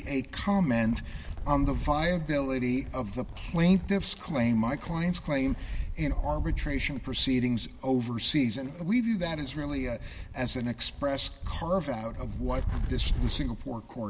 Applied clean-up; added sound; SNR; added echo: none; Boom + Wind; 6 dB; none.